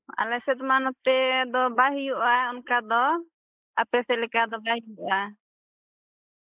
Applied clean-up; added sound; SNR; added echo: neural mask model Resemble Enhance denoiser.